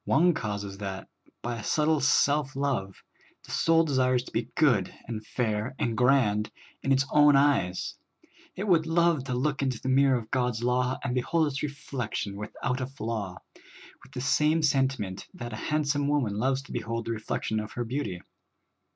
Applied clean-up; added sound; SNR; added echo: none; none; none; none.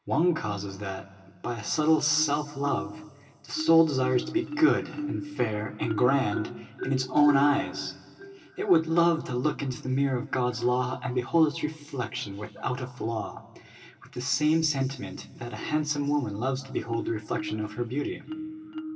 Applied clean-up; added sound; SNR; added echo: none; Marimba, xylophone; 13 dB; reverberation time 2.6 s.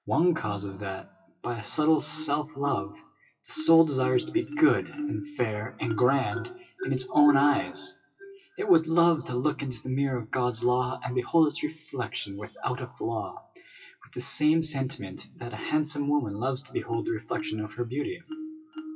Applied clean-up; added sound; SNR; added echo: classical method WPE with log-MMSE.